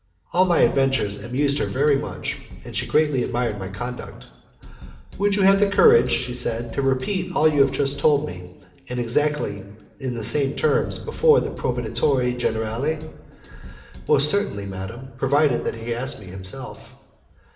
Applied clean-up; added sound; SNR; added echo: none; Drum kit; 16 dB; reverberation time 0.8 s.